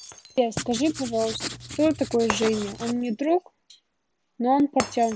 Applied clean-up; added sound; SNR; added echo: none; Writing + Shatter; 11 dB; none.